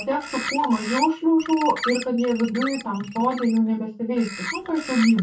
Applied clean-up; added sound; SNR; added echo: none; Bird; 11 dB; reverberation time 0.2 s.